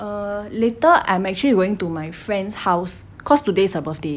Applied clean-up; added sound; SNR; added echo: none; none; none; none.